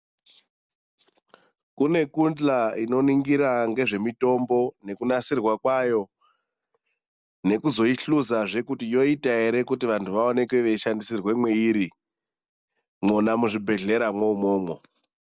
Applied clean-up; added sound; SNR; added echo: none; none; none; none.